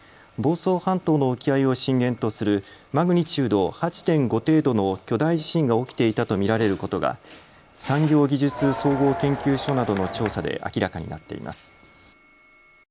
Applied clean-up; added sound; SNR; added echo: none; Crowd; 8 dB; none.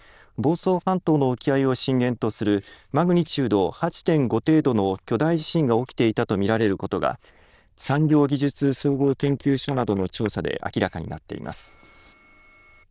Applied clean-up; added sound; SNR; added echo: neural diffusion model UNIVERSE++.